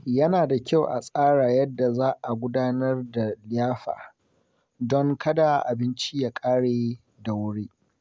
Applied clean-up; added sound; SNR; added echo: none; none; none; none.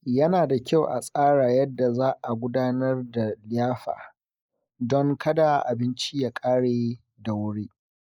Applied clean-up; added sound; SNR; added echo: neural mask model Resemble Enhance denoiser.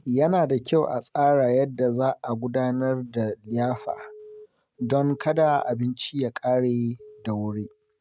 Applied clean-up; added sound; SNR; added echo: neural mask model RNNoise.